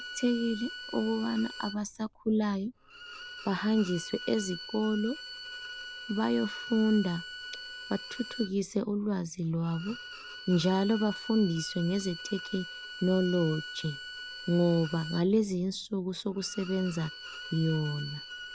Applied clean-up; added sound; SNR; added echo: none; Bowed string instrument; 13 dB; none.